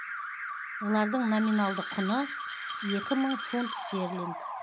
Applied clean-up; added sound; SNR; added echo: none; Glass + Alarm; 4 dB; none.